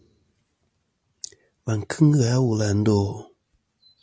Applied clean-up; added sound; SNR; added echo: none; none; none; none.